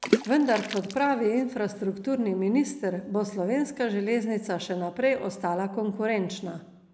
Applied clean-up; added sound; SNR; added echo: none; Water / Splash, splatter; 6 dB; none.